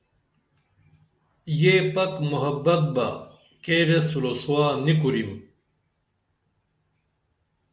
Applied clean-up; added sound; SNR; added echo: none; none; none; none.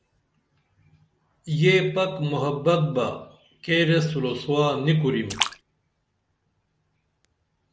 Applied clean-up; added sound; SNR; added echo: none; Splash, splatter; 9 dB; none.